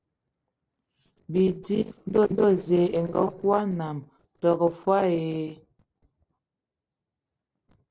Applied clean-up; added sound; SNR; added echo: neural separator model SepFormer DNS4.